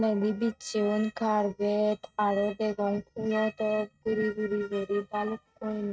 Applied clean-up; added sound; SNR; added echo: neural mask model RNNoise.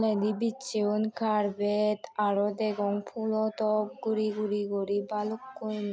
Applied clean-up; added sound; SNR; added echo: none; none; none; none.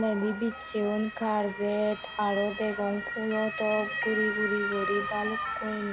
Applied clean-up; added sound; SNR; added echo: none; Motor vehicle (road) / Siren; 5 dB; none.